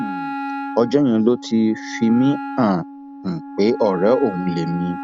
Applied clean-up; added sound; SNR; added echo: none; Wind instrument, woodwind instrument; 10 dB; none.